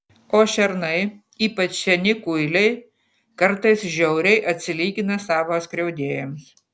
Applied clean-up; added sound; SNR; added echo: none; none; none; none.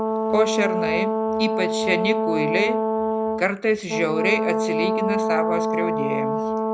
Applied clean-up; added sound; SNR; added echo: none; Brass instrument; -2 dB; none.